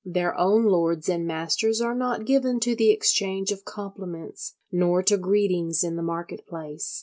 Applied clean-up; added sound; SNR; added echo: none; none; none; none.